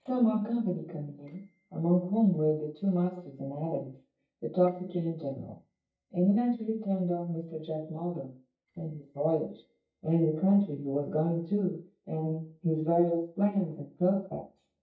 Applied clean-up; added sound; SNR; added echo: neural mask model DeepFilterNet 3.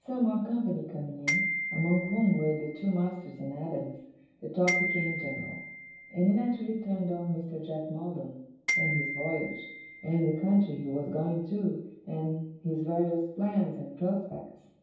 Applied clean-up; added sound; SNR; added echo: none; Glockenspiel; 5 dB; reverberation time 0.9 s.